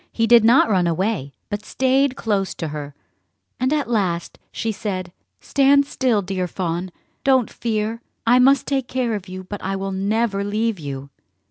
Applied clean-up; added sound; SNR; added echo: none; none; none; none.